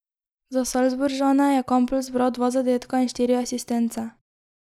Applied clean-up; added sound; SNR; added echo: neural mask model Resemble Enhance denoiser.